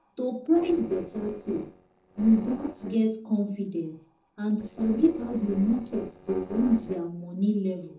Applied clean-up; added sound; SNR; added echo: neural separator model SepFormer DNS4.